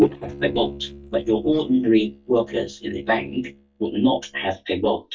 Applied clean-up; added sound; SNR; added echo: neural mask model DeepFilterNet 3.